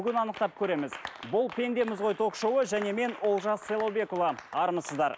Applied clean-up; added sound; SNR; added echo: none; none; none; none.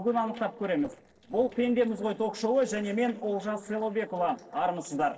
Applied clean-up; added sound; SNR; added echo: neural separator model SepFormer DNS4.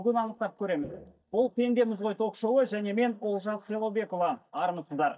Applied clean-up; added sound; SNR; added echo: neural mask model DeepFilterNet 3.